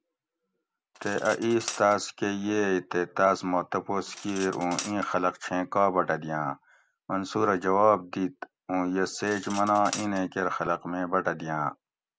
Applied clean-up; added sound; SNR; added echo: none; Cutlery, silverware; 17 dB; none.